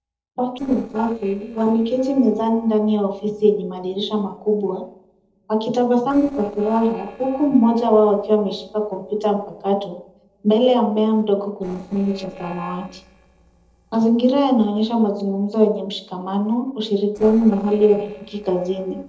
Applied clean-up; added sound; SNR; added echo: neural separator model SepFormer DNS4.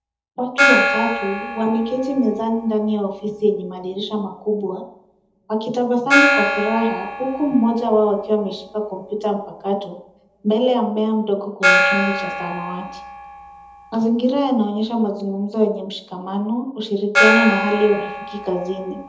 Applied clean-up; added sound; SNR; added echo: none; Gong; 3 dB; reverberation time 0.8 s.